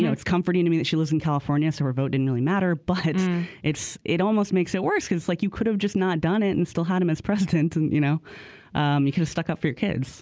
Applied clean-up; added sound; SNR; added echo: none; none; none; none.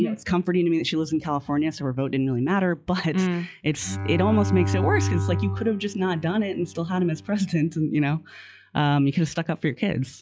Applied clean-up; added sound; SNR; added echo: classical method log-MMSE.